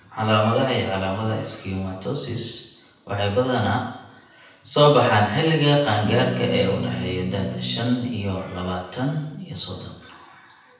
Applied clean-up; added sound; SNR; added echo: none; Electric guitar / Strum; 5 dB; reverberation time 0.9 s.